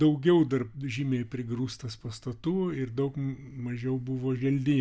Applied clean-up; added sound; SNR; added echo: none; none; none; none.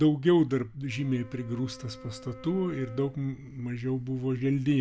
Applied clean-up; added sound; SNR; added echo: none; Wind instrument, woodwind instrument; 20 dB; none.